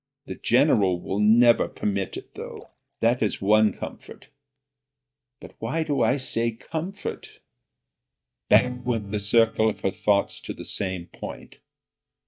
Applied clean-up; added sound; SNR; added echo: neural mask model DeepFilterNet 3.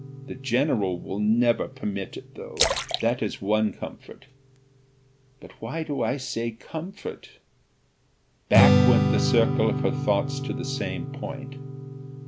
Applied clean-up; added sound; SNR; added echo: none; Splash, splatter + Strum; 0 dB; none.